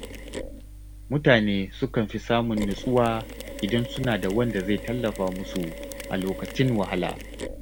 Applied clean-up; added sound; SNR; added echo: none; Mechanisms; 11 dB; none.